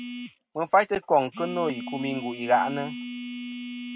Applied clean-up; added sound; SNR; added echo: none; Telephone; 9 dB; none.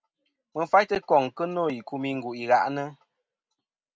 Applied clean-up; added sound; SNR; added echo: none; none; none; none.